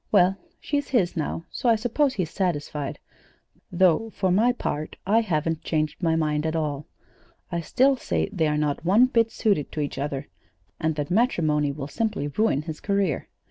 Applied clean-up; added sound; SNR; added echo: none; none; none; none.